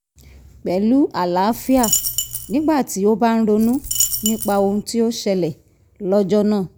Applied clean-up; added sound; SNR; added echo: none; Coin (dropping); 5 dB; none.